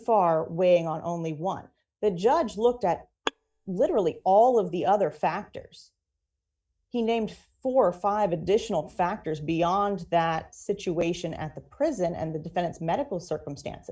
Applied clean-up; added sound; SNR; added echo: neural mask model DeepFilterNet 3.